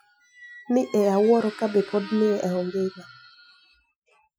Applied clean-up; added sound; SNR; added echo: classical method Wiener filter.